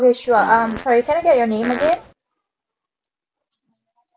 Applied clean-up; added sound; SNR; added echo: none; Fart; 12 dB; none.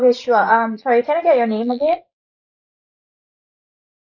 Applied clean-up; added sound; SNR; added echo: neural mask model Resemble Enhance denoiser.